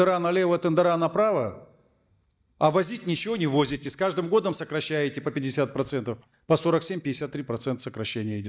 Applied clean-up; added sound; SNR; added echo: neural mask model DeepFilterNet 3.